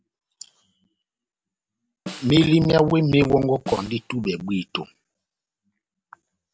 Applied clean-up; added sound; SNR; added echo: none; Snare drum; 18 dB; none.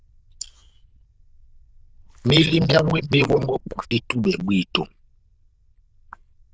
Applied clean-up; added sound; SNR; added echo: neural diffusion model UNIVERSE++.